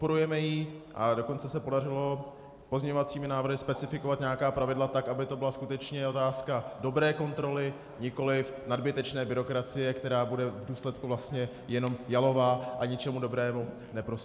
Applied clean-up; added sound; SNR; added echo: none; none; none; none.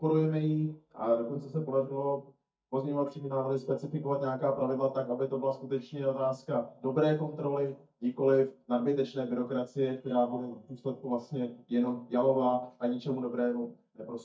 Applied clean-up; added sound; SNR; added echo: neural mask model DeepFilterNet 3.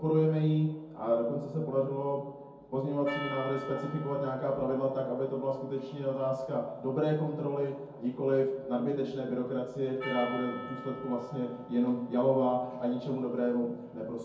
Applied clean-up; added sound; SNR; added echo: none; Percussion; 17 dB; reverberation time 0.6 s.